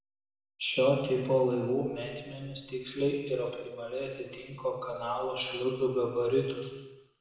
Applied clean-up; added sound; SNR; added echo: none; none; none; reverberation time 1.2 s.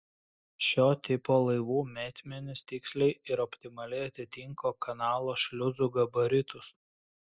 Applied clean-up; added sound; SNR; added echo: none; none; none; none.